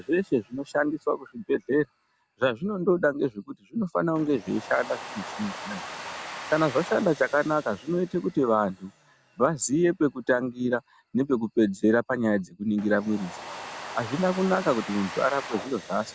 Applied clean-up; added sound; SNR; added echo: none; Domestic sounds, home sounds; 15 dB; none.